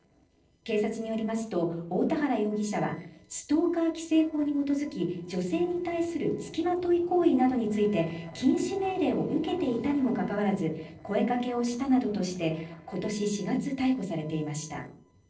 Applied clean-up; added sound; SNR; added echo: neural separator model SepFormer DNS4.